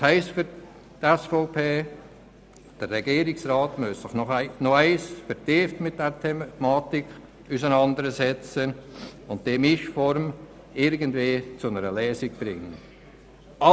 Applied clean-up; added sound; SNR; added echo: none; none; none; none.